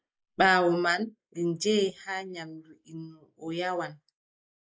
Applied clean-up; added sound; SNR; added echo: neural mask model Resemble Enhance denoiser.